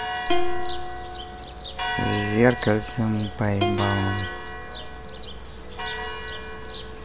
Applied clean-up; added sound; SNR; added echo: none; Plucked string instrument + Church bell; 6 dB; none.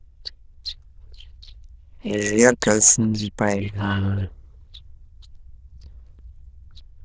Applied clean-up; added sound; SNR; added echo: neural diffusion model UNIVERSE++.